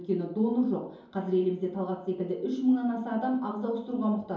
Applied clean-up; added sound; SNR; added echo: none; none; none; reverberation time 2.8 s.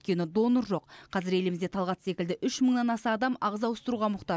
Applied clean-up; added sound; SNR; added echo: none; none; none; none.